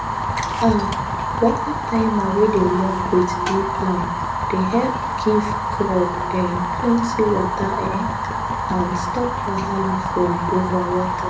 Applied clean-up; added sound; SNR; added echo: none; Fire; 2 dB; reverberation time 0.3 s.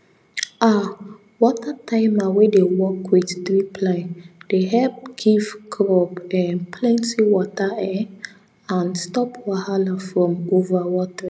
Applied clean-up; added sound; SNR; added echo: none; none; none; none.